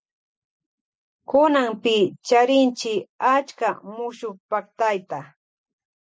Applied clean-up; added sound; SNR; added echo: none; none; none; none.